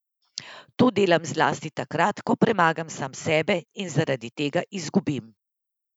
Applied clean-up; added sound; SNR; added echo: none; none; none; none.